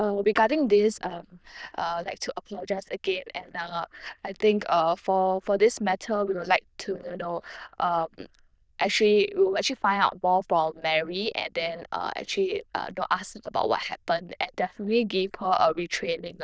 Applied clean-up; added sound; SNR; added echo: neural diffusion model UNIVERSE++.